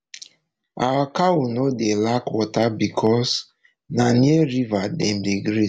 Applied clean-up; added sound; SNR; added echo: none; none; none; none.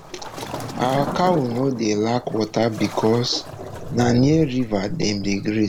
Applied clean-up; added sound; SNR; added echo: none; Waves, surf; 11 dB; none.